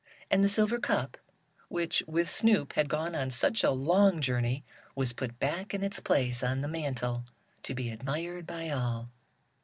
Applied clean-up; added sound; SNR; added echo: none; none; none; none.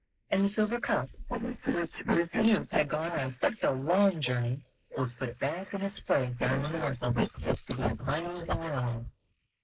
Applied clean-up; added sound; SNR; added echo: neural mask model Resemble Enhance denoiser.